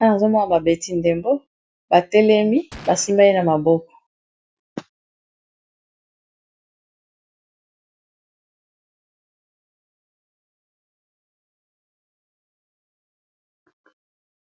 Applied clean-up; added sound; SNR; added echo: none; Gunshot, gunfire; 19 dB; none.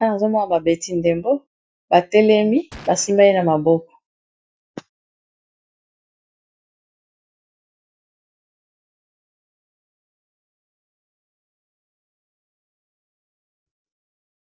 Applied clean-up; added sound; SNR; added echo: neural mask model DeepFilterNet 3.